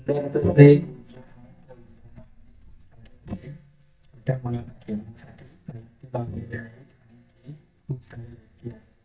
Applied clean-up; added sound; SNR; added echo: neural mask model DeepFilterNet 3.